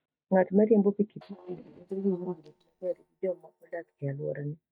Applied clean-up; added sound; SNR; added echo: neural mask model DeepFilterNet 3.